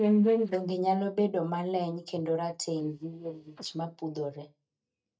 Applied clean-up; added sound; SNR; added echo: neural mask model DeepFilterNet 3.